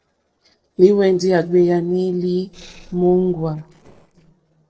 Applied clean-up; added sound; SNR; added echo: neural separator model SepFormer DNS4.